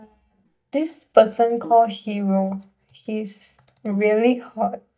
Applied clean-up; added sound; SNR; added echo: neural mask model DeepFilterNet 3.